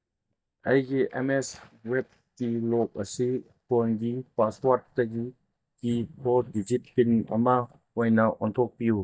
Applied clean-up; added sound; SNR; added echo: neural mask model DeepFilterNet 3.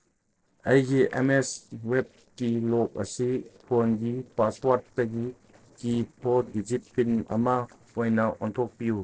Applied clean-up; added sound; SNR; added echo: neural separator model SepFormer DNS4.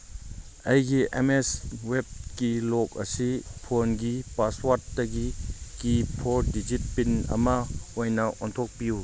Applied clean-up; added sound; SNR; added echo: none; none; none; none.